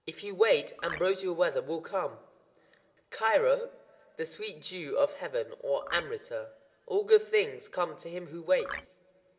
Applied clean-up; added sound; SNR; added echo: none; Marimba, xylophone; 9 dB; reverberation time 1.7 s.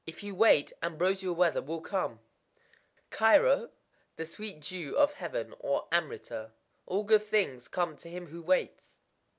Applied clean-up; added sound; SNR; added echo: none; none; none; none.